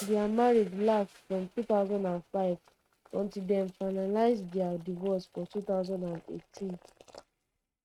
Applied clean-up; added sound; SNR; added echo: neural mask model RNNoise.